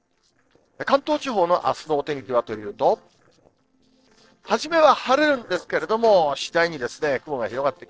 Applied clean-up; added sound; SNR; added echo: neural separator model SepFormer DNS4.